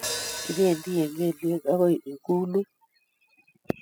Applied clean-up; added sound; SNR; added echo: classical method spectral subtraction.